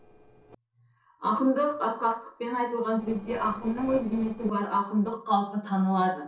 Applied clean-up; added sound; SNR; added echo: neural separator model SepFormer DNS4.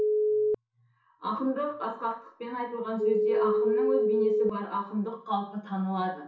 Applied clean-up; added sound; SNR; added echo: none; Telephone; -3 dB; reverberation time 0.7 s.